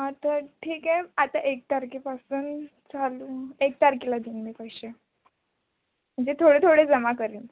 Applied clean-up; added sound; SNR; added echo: none; none; none; none.